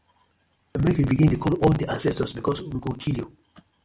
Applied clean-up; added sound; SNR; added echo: none; none; none; none.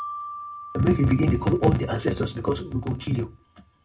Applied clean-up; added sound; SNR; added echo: none; Marimba, xylophone; 16 dB; reverberation time 0.2 s.